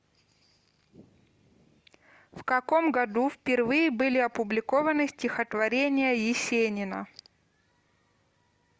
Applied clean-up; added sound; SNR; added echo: none; none; none; none.